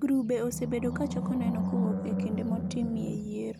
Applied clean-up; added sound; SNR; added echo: none; Animal; 1 dB; none.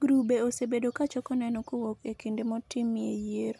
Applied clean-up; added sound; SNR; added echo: none; none; none; none.